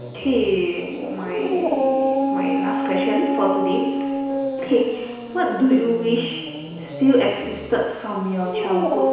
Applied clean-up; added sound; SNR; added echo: none; Dog; 2 dB; reverberation time 1.0 s.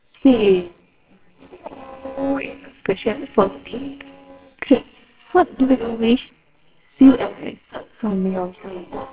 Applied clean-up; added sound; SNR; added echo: neural separator model SepFormer WHAMR!.